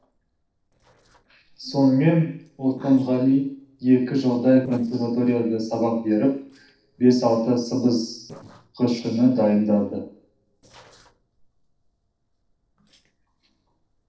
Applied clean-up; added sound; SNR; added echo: neural separator model SepFormer DNS4.